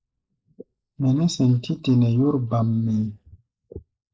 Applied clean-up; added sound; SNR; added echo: neural mask model Resemble Enhance denoiser.